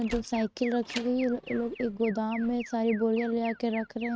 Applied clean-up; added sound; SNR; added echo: neural mask model RNNoise.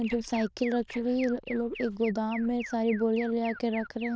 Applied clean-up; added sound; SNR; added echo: neural diffusion model UNIVERSE++.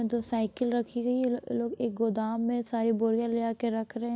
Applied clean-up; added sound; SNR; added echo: none; none; none; none.